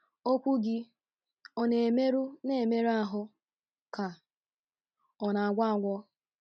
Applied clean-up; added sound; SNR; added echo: none; none; none; none.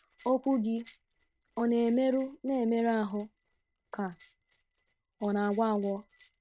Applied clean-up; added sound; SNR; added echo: neural mask model RNNoise.